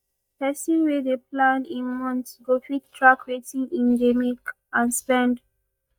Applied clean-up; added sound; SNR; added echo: neural mask model DeepFilterNet 3.